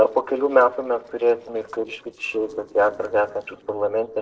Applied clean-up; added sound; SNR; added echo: neural separator model SepFormer DNS4.